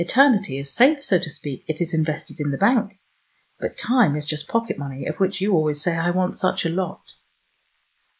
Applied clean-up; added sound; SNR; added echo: neural mask model Resemble Enhance denoiser.